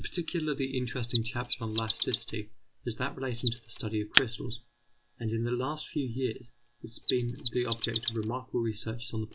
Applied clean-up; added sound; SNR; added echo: none; Mechanisms; 6 dB; none.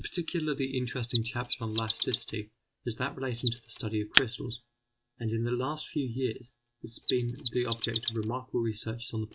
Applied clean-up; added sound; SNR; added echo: neural mask model RNNoise.